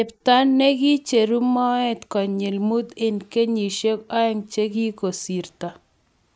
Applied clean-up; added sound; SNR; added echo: none; none; none; none.